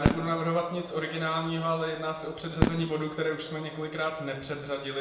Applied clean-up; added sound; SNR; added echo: none; Fireworks; 4 dB; reverberation time 0.7 s.